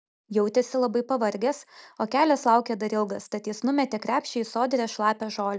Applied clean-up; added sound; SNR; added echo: none; none; none; none.